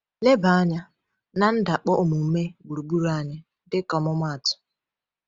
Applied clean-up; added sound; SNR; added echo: none; none; none; none.